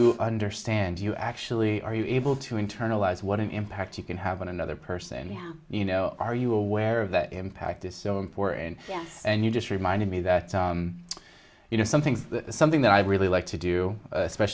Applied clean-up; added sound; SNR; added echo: none; none; none; none.